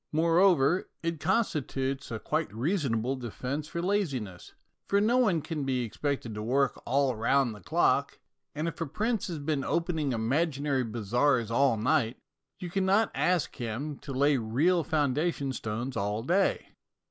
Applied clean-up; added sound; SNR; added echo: none; none; none; none.